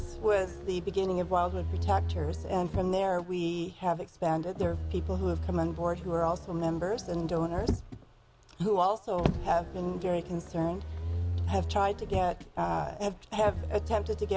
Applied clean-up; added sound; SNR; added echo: none; Motor vehicle (road); 5 dB; none.